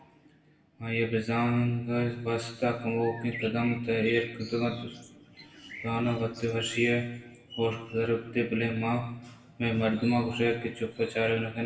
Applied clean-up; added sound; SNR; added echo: none; Bird; 16 dB; reverberation time 0.8 s.